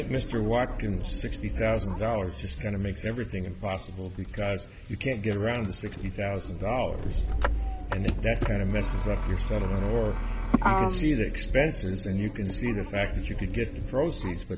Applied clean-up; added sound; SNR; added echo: none; Motor vehicle (road); 2 dB; none.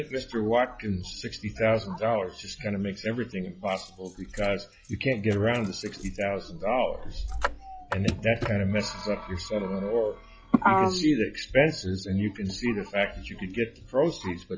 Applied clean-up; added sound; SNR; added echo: classical method log-MMSE.